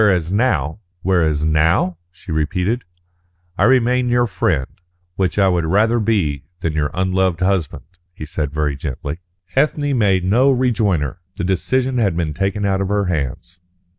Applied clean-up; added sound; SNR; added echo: none; none; none; none.